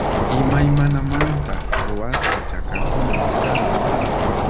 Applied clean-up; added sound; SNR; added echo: none; Door; -4 dB; none.